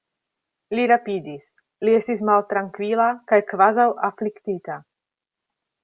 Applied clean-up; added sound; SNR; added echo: none; none; none; none.